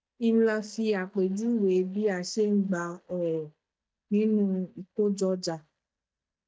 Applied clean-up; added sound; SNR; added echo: neural mask model DeepFilterNet 3.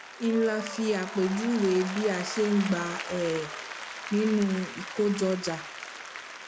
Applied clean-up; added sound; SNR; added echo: none; Applause; 10 dB; none.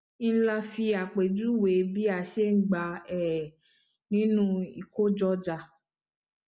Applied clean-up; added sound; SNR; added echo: none; none; none; none.